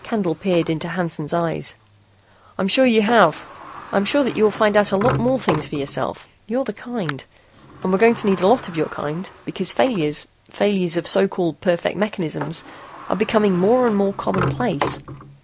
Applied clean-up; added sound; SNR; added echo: none; Sliding door; 12 dB; none.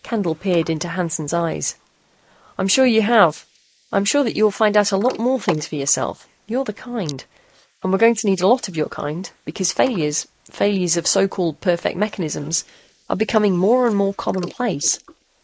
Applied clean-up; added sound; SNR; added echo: neural mask model Resemble Enhance denoiser.